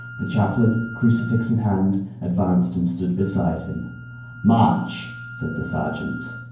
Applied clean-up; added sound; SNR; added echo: none; Wind instrument, woodwind instrument; 18 dB; reverberation time 0.9 s.